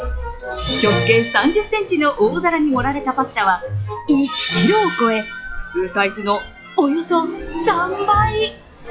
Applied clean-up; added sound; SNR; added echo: classical method log-MMSE.